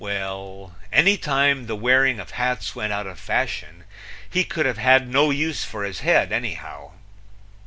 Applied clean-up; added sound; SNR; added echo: none; none; none; none.